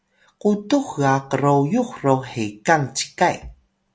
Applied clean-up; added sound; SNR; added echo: none; none; none; none.